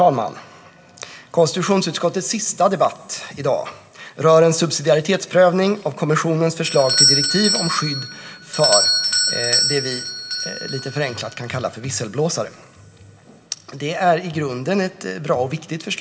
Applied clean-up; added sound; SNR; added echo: none; Doorbell; 5 dB; reverberation time 2.5 s.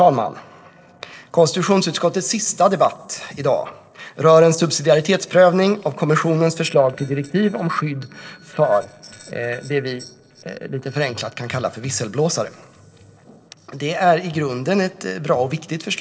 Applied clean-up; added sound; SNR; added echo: neural separator model SepFormer DNS4.